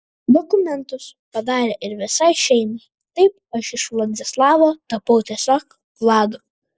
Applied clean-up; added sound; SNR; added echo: neural mask model Resemble Enhance denoiser.